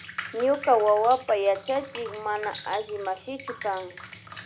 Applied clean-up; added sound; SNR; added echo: none; Drip; 12 dB; none.